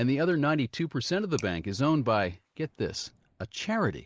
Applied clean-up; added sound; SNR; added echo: neural mask model Resemble Enhance denoiser.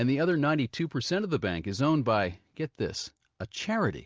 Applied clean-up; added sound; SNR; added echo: none; none; none; none.